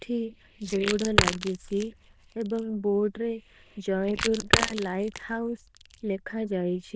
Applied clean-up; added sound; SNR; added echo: neural diffusion model UNIVERSE++.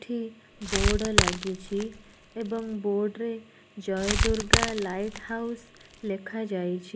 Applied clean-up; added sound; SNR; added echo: none; Crackle; -2 dB; none.